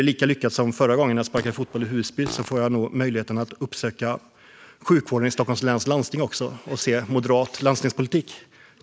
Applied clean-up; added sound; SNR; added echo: none; Fart; 16 dB; none.